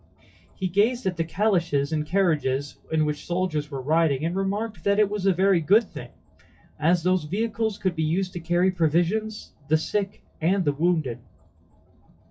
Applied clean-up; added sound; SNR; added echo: classical method WPE with log-MMSE.